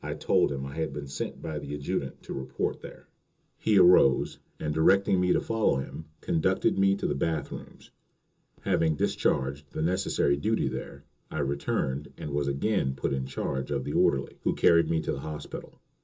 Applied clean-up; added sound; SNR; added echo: none; none; none; reverberation time 0.2 s.